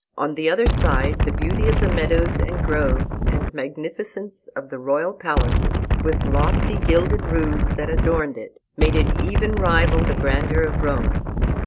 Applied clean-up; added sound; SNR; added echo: none; Wind; -5 dB; none.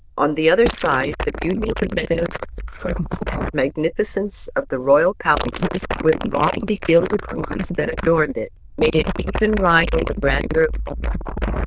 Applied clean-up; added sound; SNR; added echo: neural diffusion model UNIVERSE++.